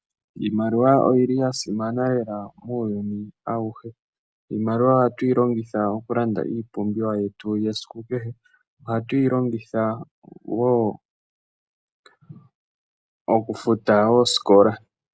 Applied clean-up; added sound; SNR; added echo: none; none; none; none.